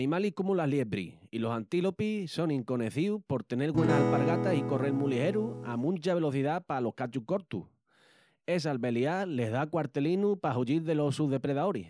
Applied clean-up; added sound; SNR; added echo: none; Acoustic guitar / Strum; 0 dB; none.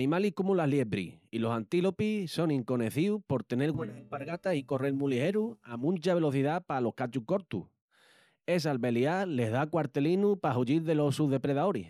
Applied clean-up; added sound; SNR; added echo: neural mask model DeepFilterNet 3.